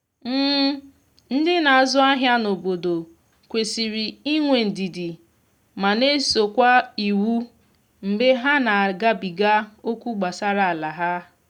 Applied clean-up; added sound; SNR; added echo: none; none; none; none.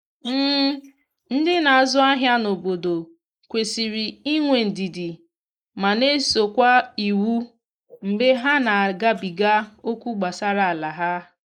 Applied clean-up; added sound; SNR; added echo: neural mask model Resemble Enhance denoiser.